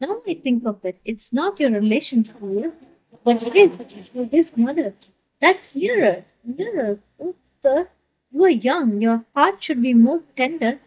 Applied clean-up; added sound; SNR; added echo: neural mask model DeepFilterNet 3.